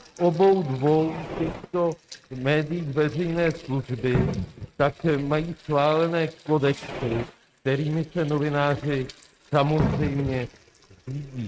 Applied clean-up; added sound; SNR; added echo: neural mask model RNNoise.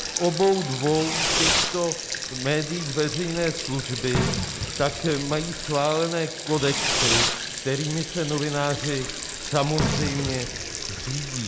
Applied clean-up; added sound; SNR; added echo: none; Sink (filling or washing) + Fireworks; 2 dB; none.